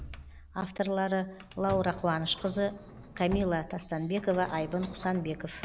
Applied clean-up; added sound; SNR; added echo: none; Drawer open or close; 13 dB; none.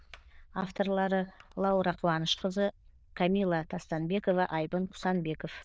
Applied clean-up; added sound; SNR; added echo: neural diffusion model UNIVERSE++.